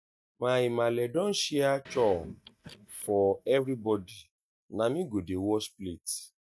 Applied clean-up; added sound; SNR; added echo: neural mask model DeepFilterNet 3.